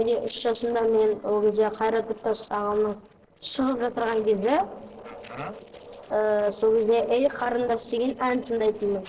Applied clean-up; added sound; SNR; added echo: neural separator model SepFormer DNS4.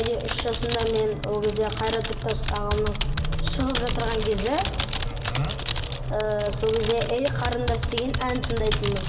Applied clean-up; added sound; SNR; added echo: none; Typing; 6 dB; reverberation time 1.9 s.